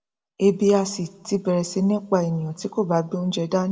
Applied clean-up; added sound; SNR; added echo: none; none; none; reverberation time 0.6 s.